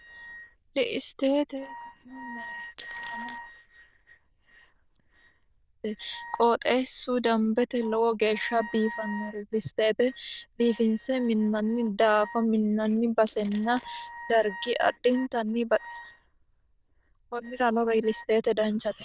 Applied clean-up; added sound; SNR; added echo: neural diffusion model UNIVERSE++.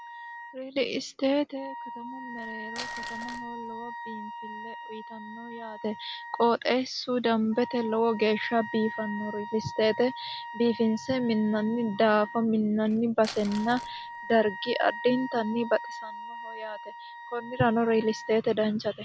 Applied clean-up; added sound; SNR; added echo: none; Wind instrument, woodwind instrument + Crumpling, crinkling; 12 dB; none.